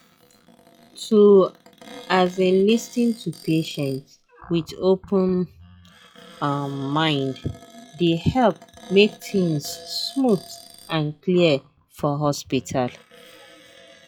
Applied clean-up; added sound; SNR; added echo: classical method log-MMSE.